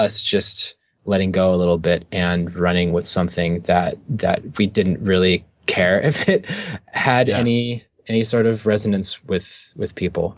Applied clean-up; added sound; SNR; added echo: none; none; none; none.